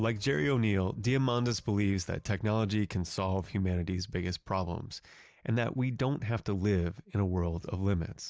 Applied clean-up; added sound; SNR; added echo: none; none; none; none.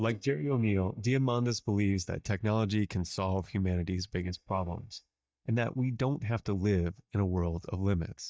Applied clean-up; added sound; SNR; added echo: neural mask model DeepFilterNet 3.